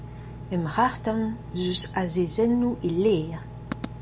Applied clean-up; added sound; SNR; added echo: none; Engine; 13 dB; none.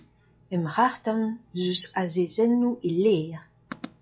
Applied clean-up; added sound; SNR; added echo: classical method log-MMSE.